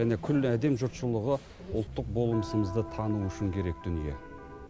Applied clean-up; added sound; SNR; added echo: none; Electric guitar; 13 dB; none.